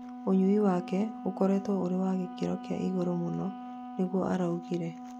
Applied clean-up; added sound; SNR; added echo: none; Wind instrument, woodwind instrument; 12 dB; none.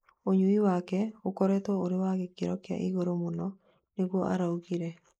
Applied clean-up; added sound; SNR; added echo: neural mask model Resemble Enhance denoiser.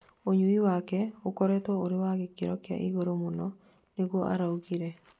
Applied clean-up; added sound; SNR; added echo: none; none; none; none.